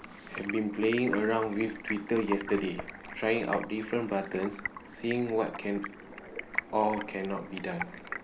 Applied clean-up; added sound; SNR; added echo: none; Stream; 10 dB; none.